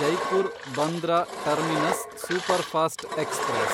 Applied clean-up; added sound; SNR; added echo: none; Engine; 3 dB; none.